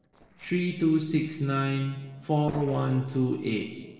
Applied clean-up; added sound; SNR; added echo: neural separator model SepFormer DNS4.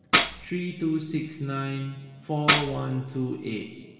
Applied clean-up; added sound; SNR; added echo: none; Tambourine; -1 dB; reverberation time 2.2 s.